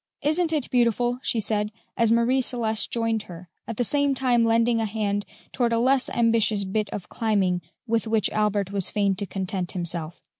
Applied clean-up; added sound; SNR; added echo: none; none; none; none.